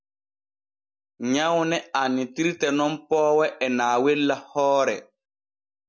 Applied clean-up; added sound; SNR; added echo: none; none; none; none.